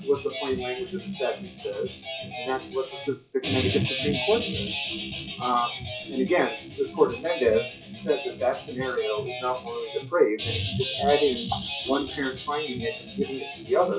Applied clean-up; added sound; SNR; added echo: classical method WPE with log-MMSE.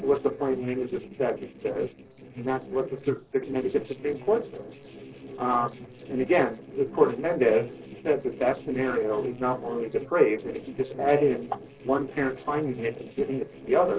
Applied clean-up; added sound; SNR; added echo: neural separator model SepFormer DNS4.